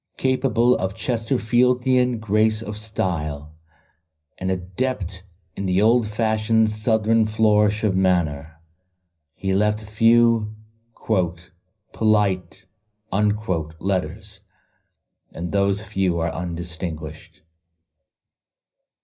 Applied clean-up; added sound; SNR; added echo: none; none; none; reverberation time 0.4 s.